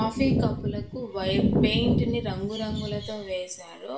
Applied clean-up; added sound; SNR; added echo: none; none; none; reverberation time 0.4 s.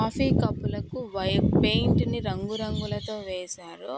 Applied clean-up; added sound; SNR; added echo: none; none; none; none.